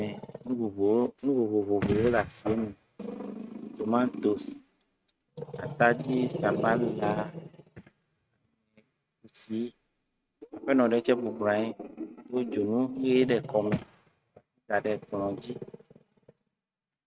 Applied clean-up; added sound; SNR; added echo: neural mask model RNNoise.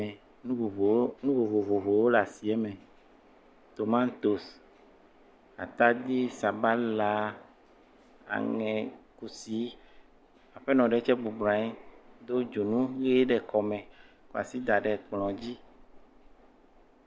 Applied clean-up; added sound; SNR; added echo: none; none; none; none.